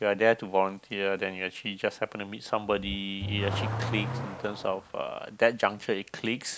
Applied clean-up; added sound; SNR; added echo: none; Accelerating, revving, vroom / Car; 9 dB; none.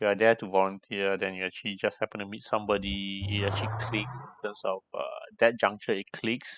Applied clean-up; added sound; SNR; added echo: classical method spectral subtraction.